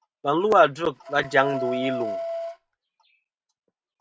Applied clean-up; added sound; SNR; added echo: none; Wind instrument, woodwind instrument; 7 dB; none.